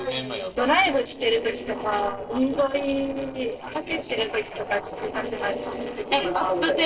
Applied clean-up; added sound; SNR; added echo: neural separator model SepFormer DNS4.